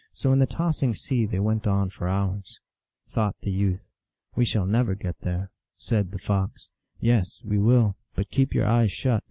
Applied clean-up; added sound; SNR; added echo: none; none; none; none.